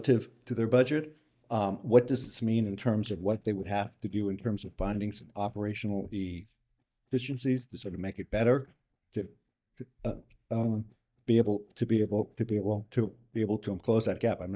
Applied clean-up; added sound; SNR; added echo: neural mask model DeepFilterNet 3.